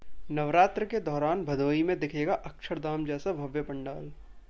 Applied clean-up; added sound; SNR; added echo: none; none; none; none.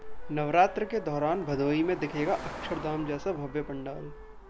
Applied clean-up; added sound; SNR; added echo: none; Wind instrument, woodwind instrument + Car passing by; 14 dB; none.